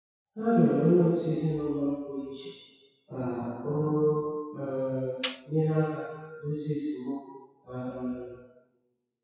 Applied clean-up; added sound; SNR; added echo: classical method WPE with log-MMSE.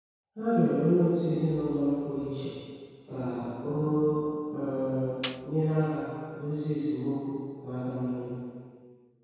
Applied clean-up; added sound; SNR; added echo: none; Snare drum; 13 dB; reverberation time 2.0 s.